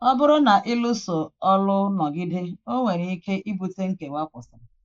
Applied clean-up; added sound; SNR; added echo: neural mask model Resemble Enhance denoiser.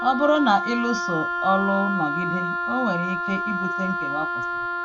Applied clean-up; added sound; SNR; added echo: none; Wind instrument, woodwind instrument; 2 dB; none.